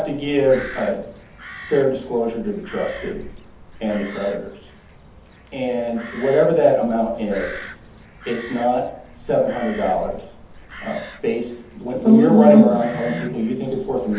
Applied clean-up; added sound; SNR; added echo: none; Crow; 18 dB; reverberation time 0.6 s.